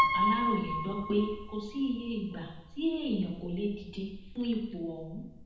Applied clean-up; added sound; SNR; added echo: none; Piano; 2 dB; reverberation time 0.9 s.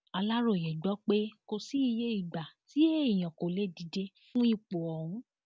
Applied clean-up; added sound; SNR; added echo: none; none; none; none.